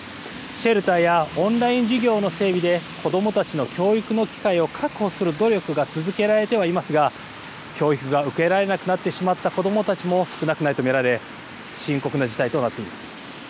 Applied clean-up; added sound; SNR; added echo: none; none; none; none.